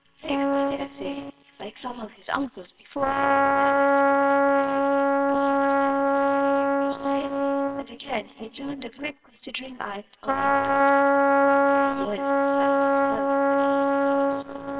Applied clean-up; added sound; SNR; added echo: neural separator model SepFormer WHAMR!.